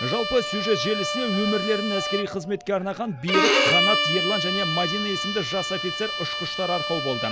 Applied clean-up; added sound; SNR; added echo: none; Bowed string instrument; -1 dB; none.